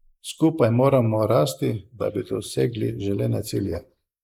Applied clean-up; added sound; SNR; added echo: neural mask model Resemble Enhance denoiser.